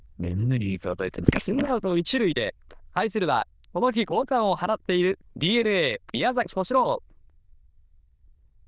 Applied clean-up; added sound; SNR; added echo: neural diffusion model UNIVERSE++.